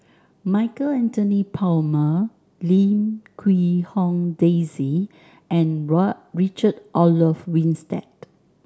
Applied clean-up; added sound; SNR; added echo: none; none; none; none.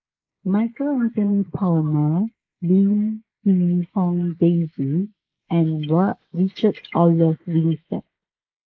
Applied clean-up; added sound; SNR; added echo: neural mask model Resemble Enhance denoiser.